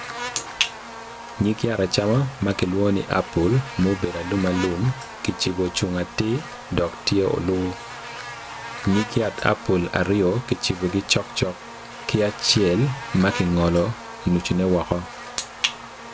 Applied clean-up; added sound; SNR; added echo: none; Buzz; 13 dB; none.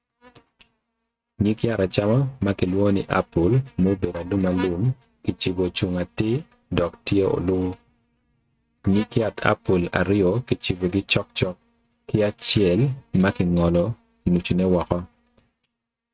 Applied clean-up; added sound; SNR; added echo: neural mask model RNNoise.